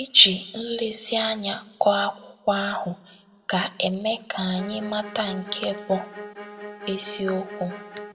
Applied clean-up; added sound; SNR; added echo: none; Bowed string instrument; 13 dB; reverberation time 0.5 s.